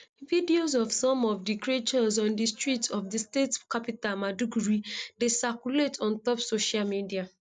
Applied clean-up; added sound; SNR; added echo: none; none; none; none.